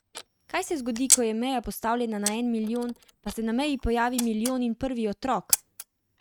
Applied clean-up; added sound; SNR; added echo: neural mask model RNNoise.